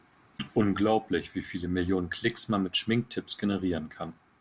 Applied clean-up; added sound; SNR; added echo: none; none; none; none.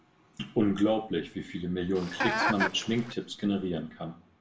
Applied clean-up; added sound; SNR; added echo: none; Chicken, rooster; 0 dB; reverberation time 0.4 s.